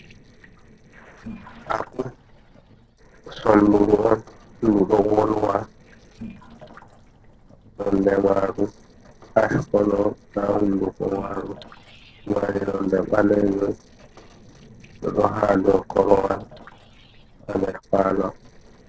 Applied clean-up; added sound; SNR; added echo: neural separator model SepFormer DNS4.